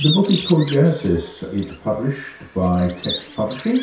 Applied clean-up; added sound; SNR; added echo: none; Bird; 10 dB; reverberation time 0.6 s.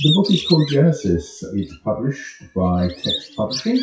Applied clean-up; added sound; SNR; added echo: classical method WPE with log-MMSE.